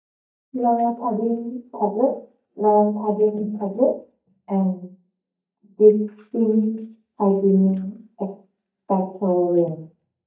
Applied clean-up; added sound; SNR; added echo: neural mask model DeepFilterNet 3.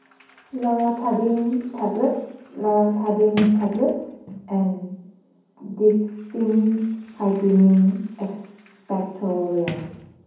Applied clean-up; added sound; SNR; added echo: none; Sliding door; 18 dB; reverberation time 1.2 s.